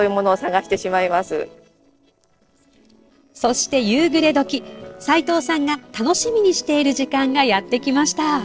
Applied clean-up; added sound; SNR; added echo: neural separator model SepFormer DNS4.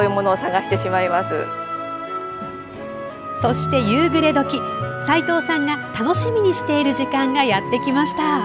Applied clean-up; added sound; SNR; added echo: none; Keyboard (musical); 17 dB; none.